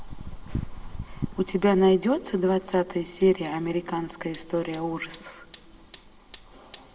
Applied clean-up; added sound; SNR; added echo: none; Fire; 11 dB; reverberation time 1.3 s.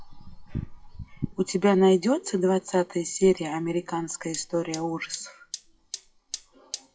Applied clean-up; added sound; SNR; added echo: classical method WPE with log-MMSE.